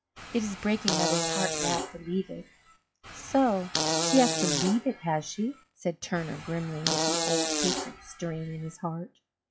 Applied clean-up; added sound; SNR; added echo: classical method log-MMSE.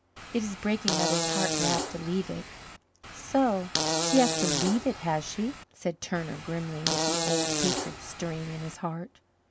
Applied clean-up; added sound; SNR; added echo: none; Fart; 1 dB; none.